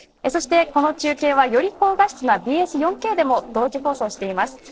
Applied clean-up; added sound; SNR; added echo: neural separator model SepFormer DNS4.